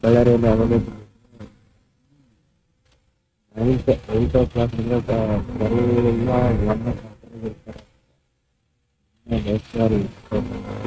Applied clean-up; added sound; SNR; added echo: neural mask model RNNoise.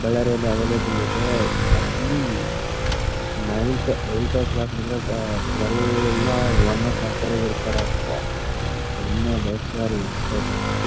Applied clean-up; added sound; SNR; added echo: none; Motorcycle / Accelerating, revving, vroom; -3 dB; none.